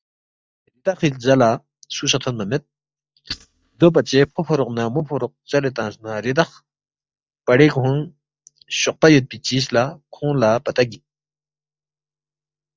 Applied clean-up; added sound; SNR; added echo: neural mask model DeepFilterNet 3.